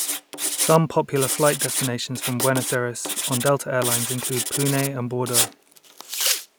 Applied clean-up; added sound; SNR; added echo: none; Writing; 3 dB; none.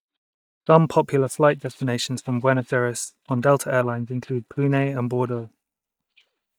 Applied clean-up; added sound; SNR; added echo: neural mask model DeepFilterNet 3.